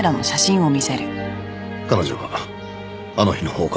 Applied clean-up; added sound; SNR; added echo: none; none; none; none.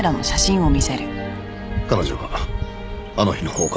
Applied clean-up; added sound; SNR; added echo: none; Bird; 4 dB; none.